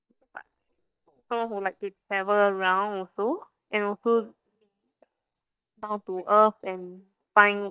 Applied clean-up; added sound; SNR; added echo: neural mask model DeepFilterNet 3.